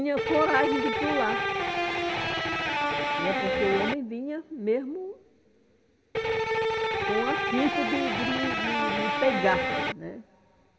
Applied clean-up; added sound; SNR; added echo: none; Electric guitar; -3 dB; reverberation time 1.3 s.